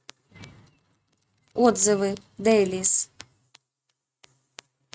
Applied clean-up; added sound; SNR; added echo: neural mask model RNNoise.